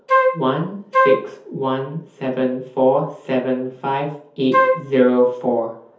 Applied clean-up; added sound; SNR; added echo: none; Wind instrument, woodwind instrument; -1 dB; reverberation time 0.5 s.